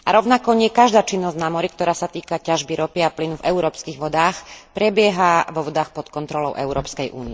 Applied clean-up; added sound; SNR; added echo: none; none; none; none.